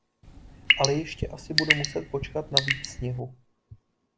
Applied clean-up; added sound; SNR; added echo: none; Drip / Sink (filling or washing) / Water tap, faucet / Water; -4 dB; none.